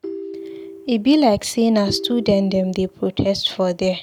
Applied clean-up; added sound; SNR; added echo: none; Ringtone; 15 dB; none.